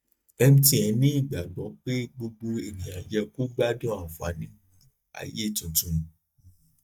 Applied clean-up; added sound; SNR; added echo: neural mask model DeepFilterNet 3.